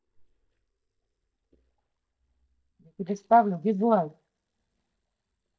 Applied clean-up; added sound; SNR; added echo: neural mask model DeepFilterNet 3.